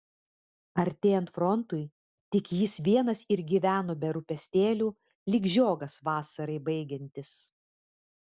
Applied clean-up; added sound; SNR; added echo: none; none; none; none.